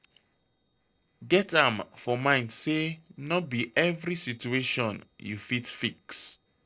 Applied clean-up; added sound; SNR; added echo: neural separator model SepFormer DNS4.